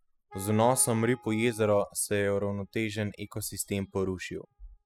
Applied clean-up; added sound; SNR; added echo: classical method spectral subtraction.